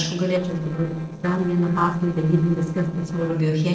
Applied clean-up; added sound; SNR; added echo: neural separator model SepFormer DNS4.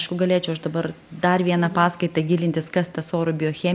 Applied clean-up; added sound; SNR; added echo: none; none; none; none.